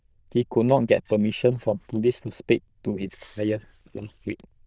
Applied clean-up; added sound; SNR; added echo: neural diffusion model UNIVERSE++.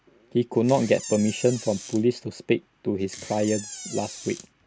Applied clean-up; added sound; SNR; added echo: none; Door; 13 dB; none.